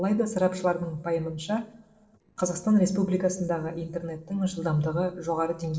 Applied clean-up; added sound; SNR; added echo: neural separator model SepFormer DNS4.